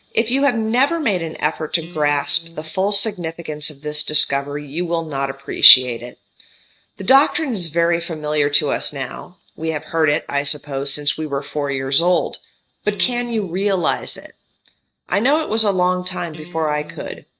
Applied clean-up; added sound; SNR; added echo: neural mask model RNNoise.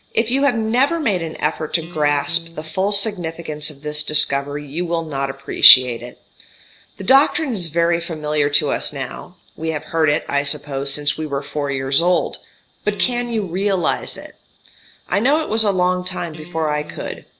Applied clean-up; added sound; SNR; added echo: none; Electric guitar; 17 dB; none.